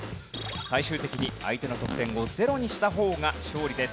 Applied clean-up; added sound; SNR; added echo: none; Fart; 12 dB; none.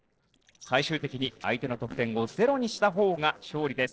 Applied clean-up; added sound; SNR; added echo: neural separator model SepFormer DNS4.